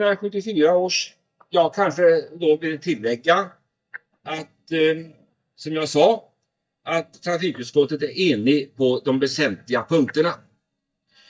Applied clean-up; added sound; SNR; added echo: neural mask model DeepFilterNet 3.